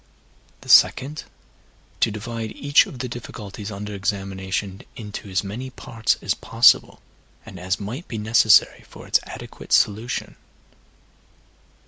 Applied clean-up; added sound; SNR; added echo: none; none; none; none.